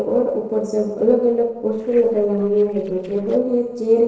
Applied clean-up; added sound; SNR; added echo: neural separator model SepFormer DNS4.